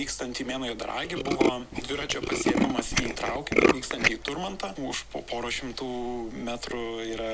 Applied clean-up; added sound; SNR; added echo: none; Tools; -2 dB; none.